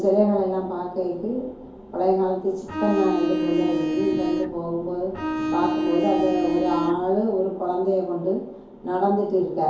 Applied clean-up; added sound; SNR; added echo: none; Bowed string instrument; 2 dB; reverberation time 2.4 s.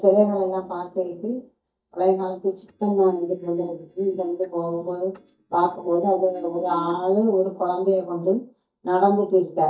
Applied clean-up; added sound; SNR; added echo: neural mask model DeepFilterNet 3.